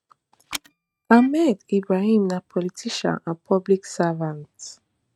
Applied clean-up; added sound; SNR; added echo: neural mask model RNNoise.